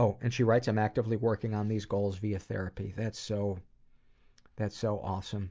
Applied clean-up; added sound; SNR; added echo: none; none; none; none.